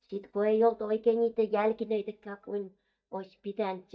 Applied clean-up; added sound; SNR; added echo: neural mask model DeepFilterNet 3.